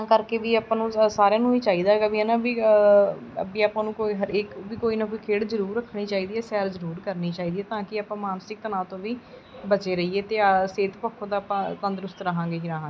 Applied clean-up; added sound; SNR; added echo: none; none; none; none.